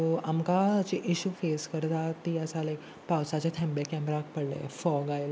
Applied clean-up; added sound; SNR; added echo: none; none; none; none.